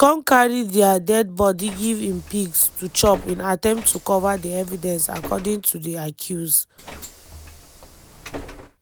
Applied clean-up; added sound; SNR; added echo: none; Bus; 18 dB; none.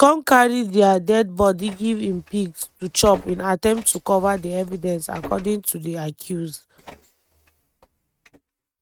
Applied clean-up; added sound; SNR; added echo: neural mask model RNNoise.